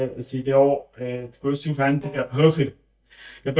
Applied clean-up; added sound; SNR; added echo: neural mask model DeepFilterNet 3.